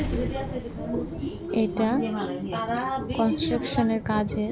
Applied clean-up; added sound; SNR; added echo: none; Explosion; 13 dB; none.